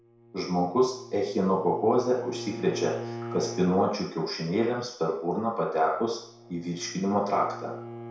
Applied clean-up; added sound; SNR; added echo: none; Bowed string instrument; 15 dB; reverberation time 0.5 s.